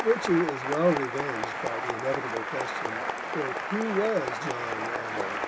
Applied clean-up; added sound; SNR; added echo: none; Applause; 2 dB; none.